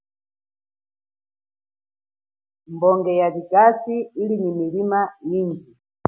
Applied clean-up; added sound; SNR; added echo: none; none; none; none.